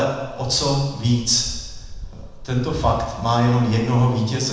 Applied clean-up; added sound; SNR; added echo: none; Wind; 16 dB; reverberation time 1.0 s.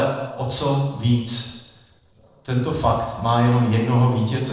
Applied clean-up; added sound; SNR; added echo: neural separator model SepFormer DNS4.